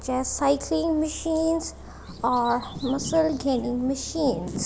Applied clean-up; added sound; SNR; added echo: none; Bird vocalization, bird call, bird song; 16 dB; none.